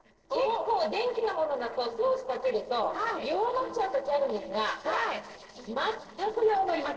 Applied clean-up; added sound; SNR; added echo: neural separator model SepFormer DNS4.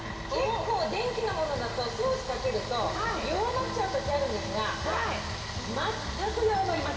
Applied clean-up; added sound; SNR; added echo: none; Bus; 10 dB; reverberation time 2.3 s.